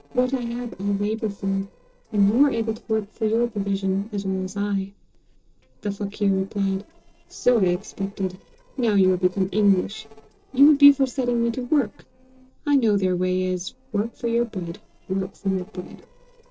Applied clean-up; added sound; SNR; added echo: neural separator model SepFormer DNS4.